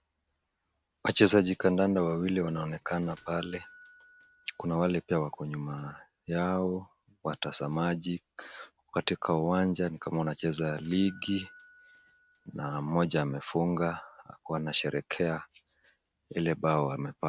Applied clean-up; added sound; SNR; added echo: none; Doorbell; 18 dB; none.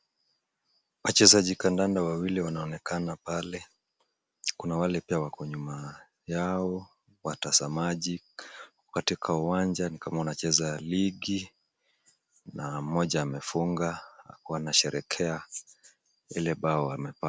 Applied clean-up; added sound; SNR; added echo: none; none; none; none.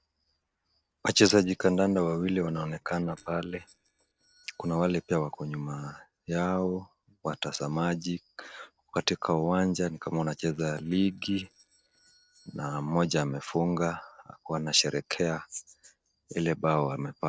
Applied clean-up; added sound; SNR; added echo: neural separator model SepFormer DNS4.